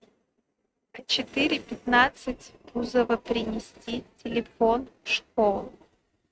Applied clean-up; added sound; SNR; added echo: neural mask model RNNoise.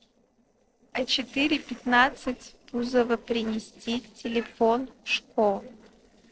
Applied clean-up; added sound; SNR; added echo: neural separator model SepFormer DNS4.